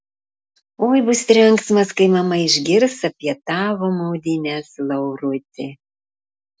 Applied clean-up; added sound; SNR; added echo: none; none; none; none.